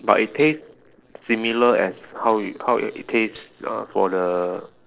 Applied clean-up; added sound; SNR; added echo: neural separator model SepFormer DNS4.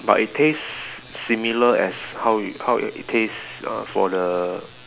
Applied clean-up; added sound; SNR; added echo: none; none; none; none.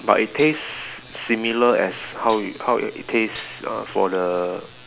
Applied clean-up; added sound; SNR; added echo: none; Rattle (instrument); 17 dB; none.